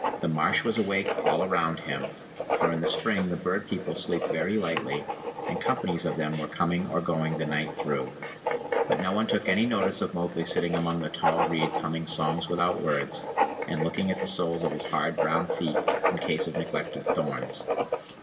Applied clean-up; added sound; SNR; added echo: none; Writing; 3 dB; reverberation time 2.8 s.